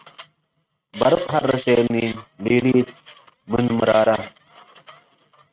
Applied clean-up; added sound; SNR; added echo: neural mask model RNNoise.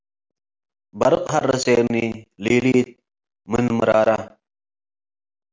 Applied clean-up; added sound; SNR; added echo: none; none; none; none.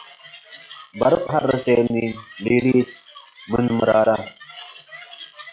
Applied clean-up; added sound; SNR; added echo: classical method log-MMSE.